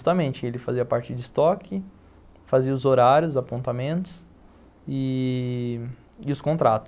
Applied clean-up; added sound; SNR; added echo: none; none; none; none.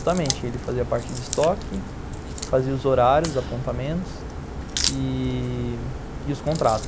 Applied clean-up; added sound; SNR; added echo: none; Crack; 6 dB; none.